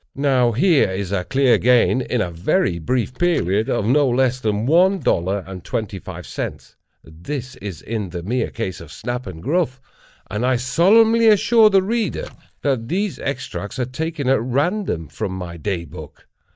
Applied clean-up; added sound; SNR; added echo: neural mask model DeepFilterNet 3.